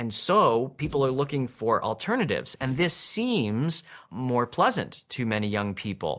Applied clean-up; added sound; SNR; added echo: neural mask model DeepFilterNet 3.